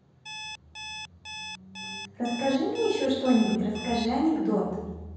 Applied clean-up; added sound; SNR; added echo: none; Alarm; 12 dB; reverberation time 1.1 s.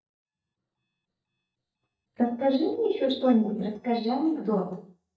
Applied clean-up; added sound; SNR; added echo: neural mask model DeepFilterNet 3.